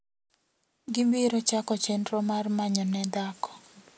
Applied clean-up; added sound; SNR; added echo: none; none; none; none.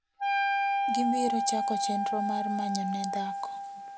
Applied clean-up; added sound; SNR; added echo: none; Wind instrument, woodwind instrument; -4 dB; none.